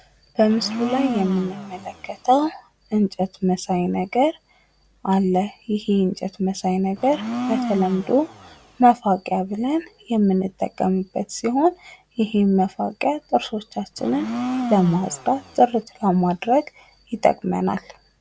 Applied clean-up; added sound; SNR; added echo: none; Domestic sounds, home sounds; 8 dB; none.